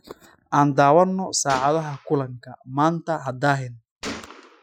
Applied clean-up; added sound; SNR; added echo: classical method Wiener filter.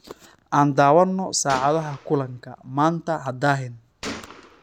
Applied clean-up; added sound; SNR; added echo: none; Gunshot, gunfire; 19 dB; none.